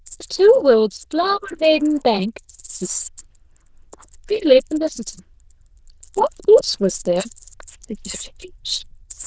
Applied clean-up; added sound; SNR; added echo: neural diffusion model UNIVERSE++.